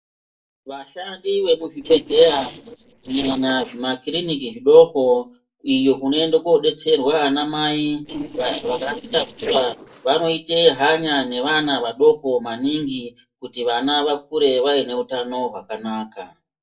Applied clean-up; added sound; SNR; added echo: neural separator model SepFormer DNS4.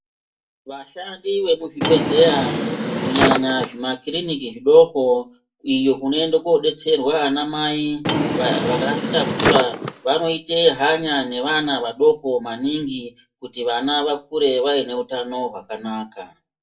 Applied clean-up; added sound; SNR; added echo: none; Drawer open or close; 2 dB; reverberation time 0.2 s.